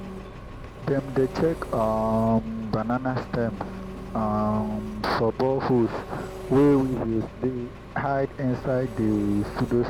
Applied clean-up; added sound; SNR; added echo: none; Engine; 12 dB; none.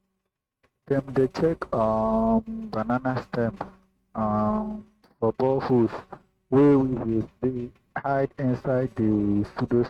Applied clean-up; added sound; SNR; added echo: neural mask model RNNoise.